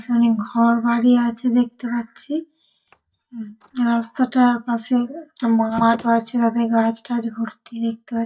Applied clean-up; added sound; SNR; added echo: neural mask model DeepFilterNet 3.